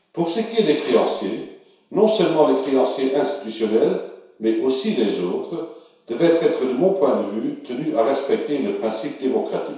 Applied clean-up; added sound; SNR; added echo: none; Keyboard (musical); 12 dB; reverberation time 0.7 s.